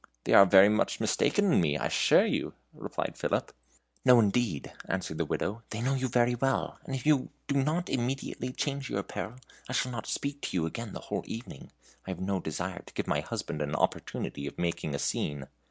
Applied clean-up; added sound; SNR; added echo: none; none; none; none.